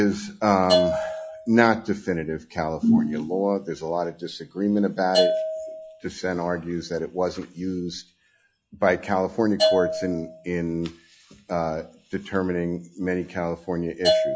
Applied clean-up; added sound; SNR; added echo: classical method log-MMSE.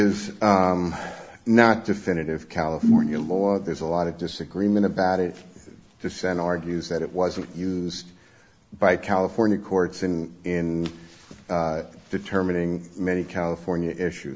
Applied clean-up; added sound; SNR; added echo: none; none; none; none.